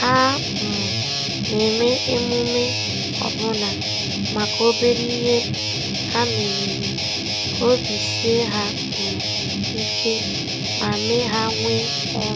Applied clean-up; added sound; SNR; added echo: none; Guitar; 0 dB; none.